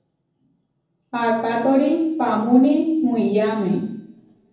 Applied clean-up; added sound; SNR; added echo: none; none; none; reverberation time 0.7 s.